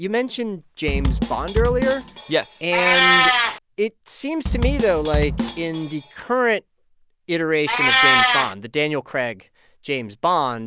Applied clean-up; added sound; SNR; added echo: none; Bass drum / Snare drum + Meow; -1 dB; none.